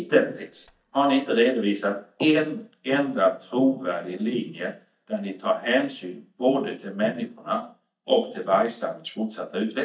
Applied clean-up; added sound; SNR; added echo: neural mask model DeepFilterNet 3.